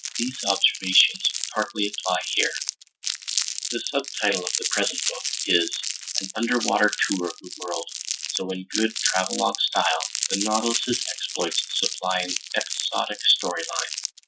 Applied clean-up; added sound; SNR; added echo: none; Crumpling, crinkling; 4 dB; none.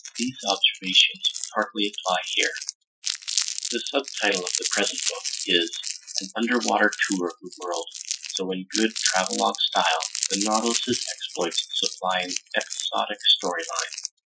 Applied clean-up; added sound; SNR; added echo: classical method Wiener filter.